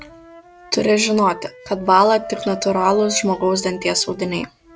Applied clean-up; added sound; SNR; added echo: none; Wind instrument, woodwind instrument + Wind instrument, woodwind instrument; 16 dB; none.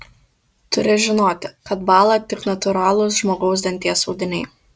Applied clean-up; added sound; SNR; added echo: none; none; none; none.